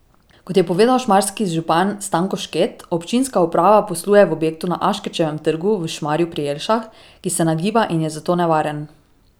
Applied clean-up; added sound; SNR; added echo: none; none; none; none.